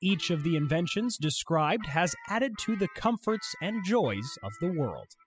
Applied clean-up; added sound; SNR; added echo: classical method spectral subtraction.